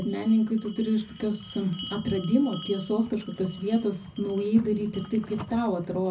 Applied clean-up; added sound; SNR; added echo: none; Bell; 17 dB; reverberation time 0.4 s.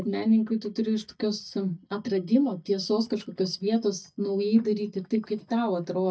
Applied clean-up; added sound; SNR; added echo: neural mask model DeepFilterNet 3.